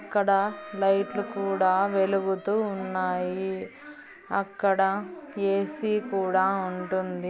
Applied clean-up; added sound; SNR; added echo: none; Wind instrument, woodwind instrument; 19 dB; none.